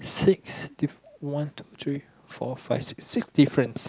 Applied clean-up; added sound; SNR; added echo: none; none; none; none.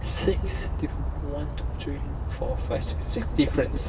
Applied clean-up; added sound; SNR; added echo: none; Bird vocalization, bird call, bird song; -2 dB; reverberation time 1.3 s.